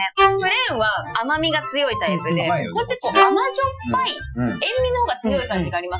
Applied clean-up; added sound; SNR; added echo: classical method Wiener filter.